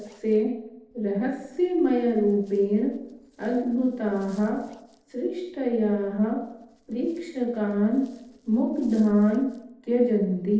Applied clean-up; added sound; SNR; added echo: neural separator model SepFormer DNS4.